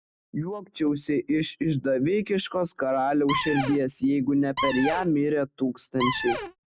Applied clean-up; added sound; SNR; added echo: none; Cupboard open or close; 3 dB; none.